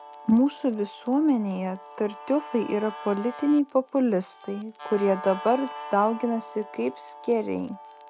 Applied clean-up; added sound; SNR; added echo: none; Guitar; 15 dB; none.